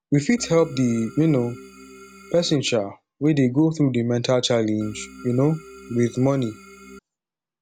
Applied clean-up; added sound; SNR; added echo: none; Organ; 20 dB; none.